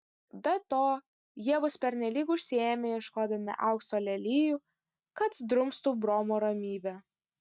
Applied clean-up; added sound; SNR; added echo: none; none; none; none.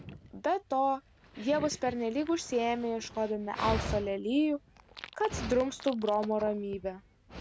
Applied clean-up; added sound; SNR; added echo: none; Dog; 11 dB; none.